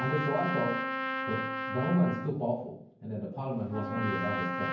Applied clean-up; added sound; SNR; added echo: none; Trumpet; 3 dB; reverberation time 0.9 s.